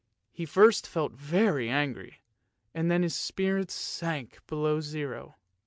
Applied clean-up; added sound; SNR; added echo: none; none; none; none.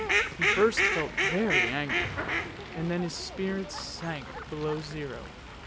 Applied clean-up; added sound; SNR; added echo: none; Fowl; -2 dB; none.